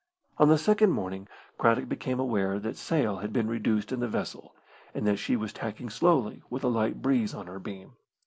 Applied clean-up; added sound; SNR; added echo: none; none; none; none.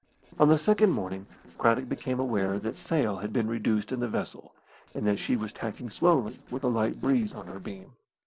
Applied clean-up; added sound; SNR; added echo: neural separator model SepFormer DNS4.